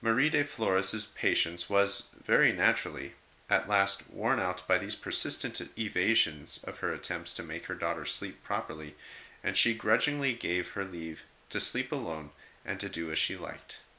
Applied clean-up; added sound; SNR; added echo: none; none; none; none.